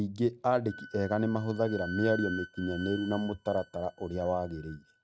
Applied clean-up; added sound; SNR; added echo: neural mask model RNNoise.